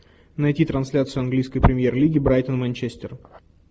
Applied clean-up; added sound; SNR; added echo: none; none; none; none.